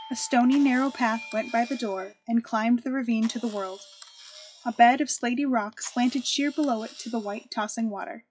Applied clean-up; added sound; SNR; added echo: classical method log-MMSE.